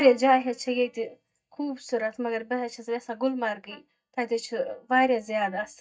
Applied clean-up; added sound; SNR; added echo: neural mask model DeepFilterNet 3.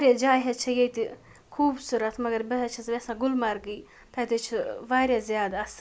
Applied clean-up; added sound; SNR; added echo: none; none; none; none.